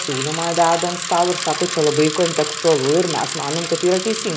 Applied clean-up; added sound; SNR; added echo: none; Bicycle; 6 dB; none.